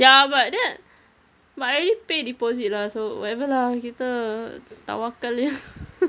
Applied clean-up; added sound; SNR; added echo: none; none; none; none.